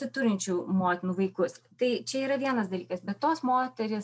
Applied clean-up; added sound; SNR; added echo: none; none; none; none.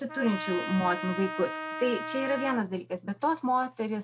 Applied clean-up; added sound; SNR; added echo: none; Trumpet; 8 dB; none.